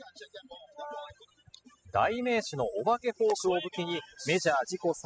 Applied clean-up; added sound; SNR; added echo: classical method spectral subtraction.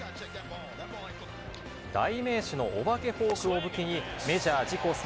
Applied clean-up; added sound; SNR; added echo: none; none; none; none.